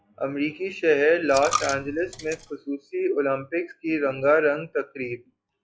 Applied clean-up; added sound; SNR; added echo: classical method log-MMSE.